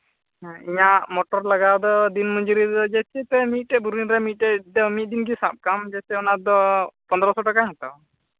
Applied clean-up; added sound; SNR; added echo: none; none; none; none.